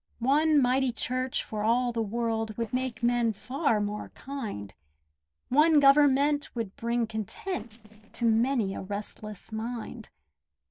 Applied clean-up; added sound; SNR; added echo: neural separator model SepFormer DNS4.